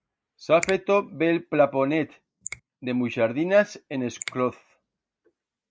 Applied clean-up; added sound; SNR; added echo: neural mask model Resemble Enhance denoiser.